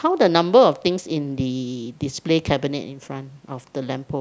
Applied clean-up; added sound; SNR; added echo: none; none; none; none.